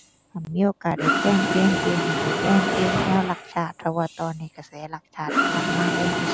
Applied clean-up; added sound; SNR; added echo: none; Mechanisms; 1 dB; none.